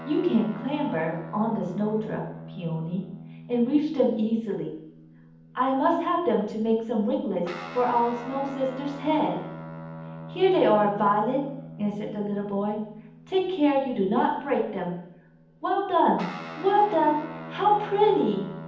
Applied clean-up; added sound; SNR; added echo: none; Guitar; 15 dB; reverberation time 0.8 s.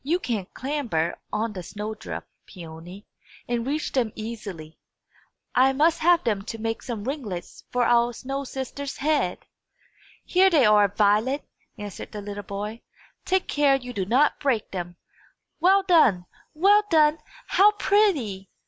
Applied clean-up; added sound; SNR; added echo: none; none; none; none.